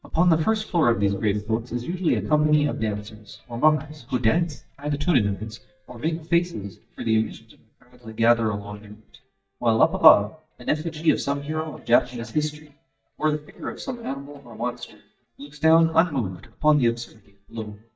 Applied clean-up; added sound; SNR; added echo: neural mask model DeepFilterNet 3.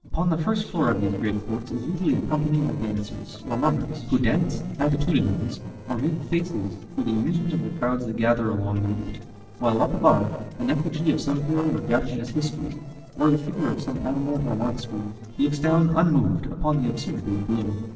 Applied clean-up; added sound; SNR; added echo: neural separator model SepFormer DNS4.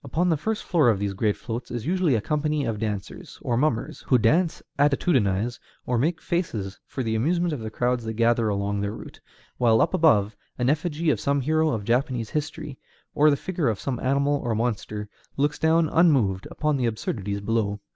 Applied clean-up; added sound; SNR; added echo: none; none; none; none.